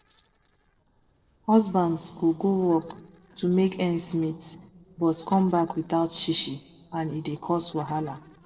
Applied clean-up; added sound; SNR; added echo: neural separator model SepFormer DNS4.